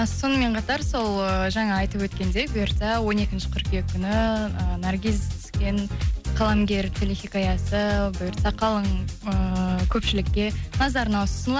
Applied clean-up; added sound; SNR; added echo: none; none; none; none.